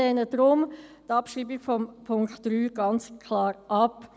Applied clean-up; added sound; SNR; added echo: none; none; none; none.